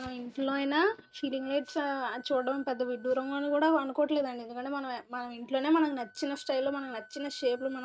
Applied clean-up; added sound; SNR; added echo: neural mask model RNNoise.